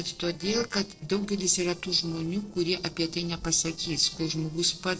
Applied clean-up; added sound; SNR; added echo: neural separator model SepFormer DNS4.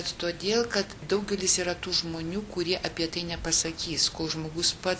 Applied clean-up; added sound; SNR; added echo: none; none; none; none.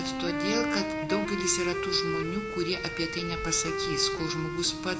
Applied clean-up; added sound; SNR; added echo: none; Wind instrument, woodwind instrument; 1 dB; reverberation time 0.5 s.